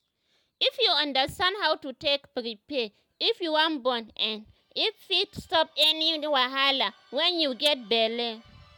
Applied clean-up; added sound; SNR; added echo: none; none; none; none.